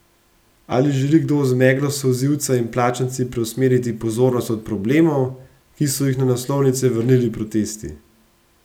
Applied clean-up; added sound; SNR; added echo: none; none; none; none.